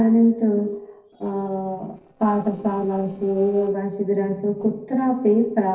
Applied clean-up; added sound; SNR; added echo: neural separator model SepFormer DNS4.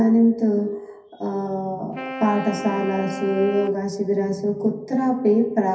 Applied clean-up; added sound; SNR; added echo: none; Wind instrument, woodwind instrument; 12 dB; reverberation time 0.3 s.